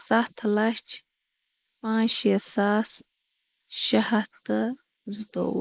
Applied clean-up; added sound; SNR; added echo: neural mask model Resemble Enhance denoiser.